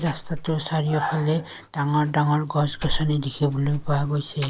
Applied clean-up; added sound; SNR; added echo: none; Slam; 10 dB; none.